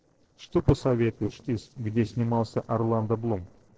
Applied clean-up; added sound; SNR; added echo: neural separator model SepFormer DNS4.